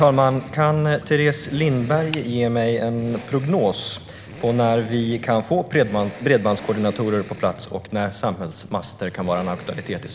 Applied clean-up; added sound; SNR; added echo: none; Accelerating, revving, vroom; 18 dB; none.